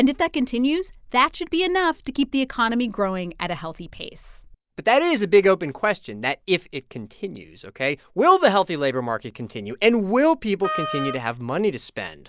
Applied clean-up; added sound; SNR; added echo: none; Wind instrument, woodwind instrument; 8 dB; none.